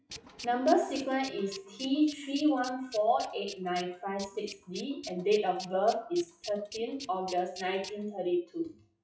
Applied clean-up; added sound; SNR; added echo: classical method WPE with log-MMSE.